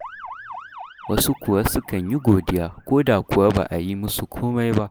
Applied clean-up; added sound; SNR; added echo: neural mask model Resemble Enhance denoiser.